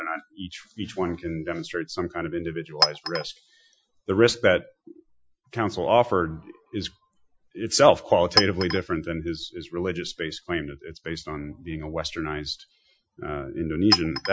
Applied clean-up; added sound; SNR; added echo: classical method Wiener filter.